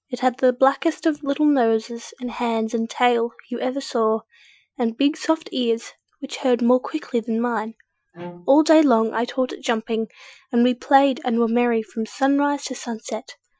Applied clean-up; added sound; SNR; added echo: classical method Wiener filter.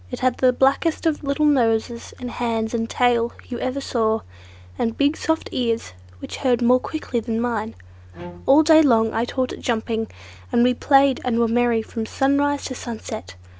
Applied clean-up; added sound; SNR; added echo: none; Bowed string instrument; 18 dB; none.